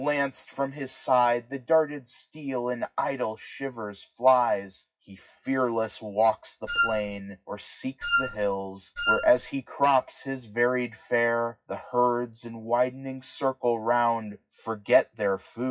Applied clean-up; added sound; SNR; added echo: classical method WPE with log-MMSE.